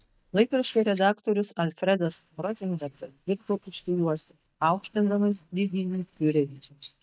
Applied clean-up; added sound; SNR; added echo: neural mask model DeepFilterNet 3.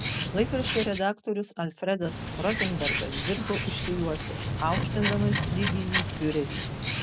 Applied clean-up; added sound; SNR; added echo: none; Hands; -1 dB; none.